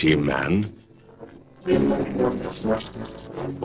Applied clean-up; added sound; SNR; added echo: neural separator model SepFormer DNS4.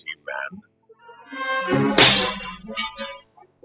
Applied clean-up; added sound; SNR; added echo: classical method spectral subtraction.